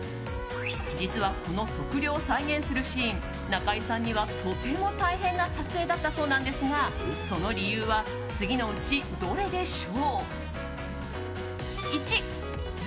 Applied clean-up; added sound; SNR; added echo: none; none; none; none.